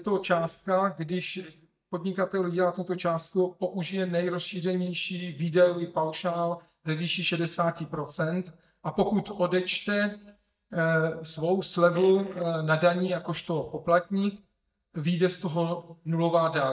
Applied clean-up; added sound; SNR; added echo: neural mask model DeepFilterNet 3.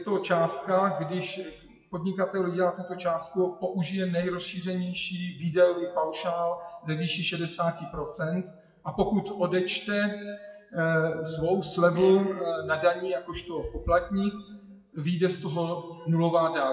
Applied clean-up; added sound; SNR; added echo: classical method WPE with log-MMSE.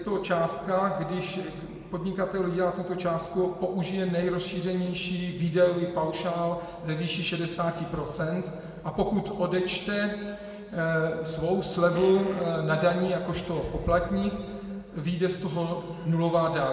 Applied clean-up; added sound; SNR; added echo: none; Fart; 18 dB; reverberation time 1.8 s.